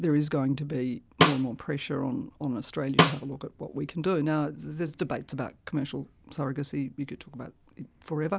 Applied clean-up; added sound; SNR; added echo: none; Snare drum; -5 dB; none.